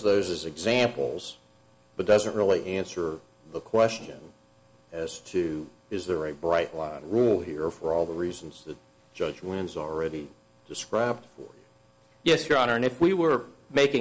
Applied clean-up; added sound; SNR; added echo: none; none; none; none.